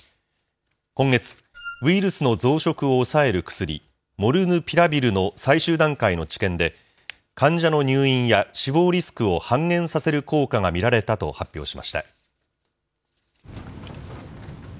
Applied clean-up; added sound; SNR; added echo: none; Wind instrument, woodwind instrument; 17 dB; none.